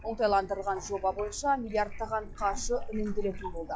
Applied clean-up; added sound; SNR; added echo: classical method log-MMSE.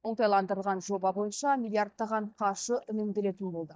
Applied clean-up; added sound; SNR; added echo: neural mask model DeepFilterNet 3.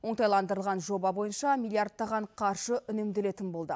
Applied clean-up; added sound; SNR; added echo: none; none; none; none.